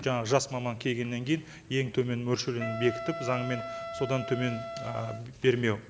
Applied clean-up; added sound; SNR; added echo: none; Wind instrument, woodwind instrument; 8 dB; none.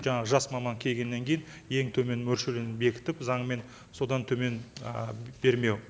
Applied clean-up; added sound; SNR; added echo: none; none; none; none.